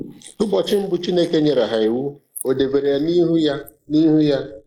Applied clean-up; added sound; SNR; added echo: neural mask model Resemble Enhance denoiser.